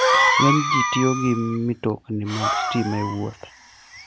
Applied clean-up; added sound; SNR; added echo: none; Cough; -1 dB; none.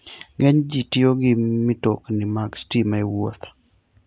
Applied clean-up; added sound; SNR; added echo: none; none; none; none.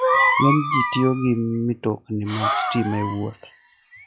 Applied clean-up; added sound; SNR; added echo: classical method log-MMSE.